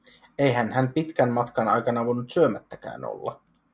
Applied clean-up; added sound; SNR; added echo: none; none; none; none.